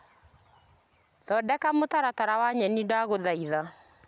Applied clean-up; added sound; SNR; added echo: none; none; none; none.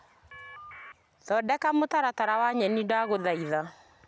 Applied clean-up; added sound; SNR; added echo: none; Telephone; 17 dB; none.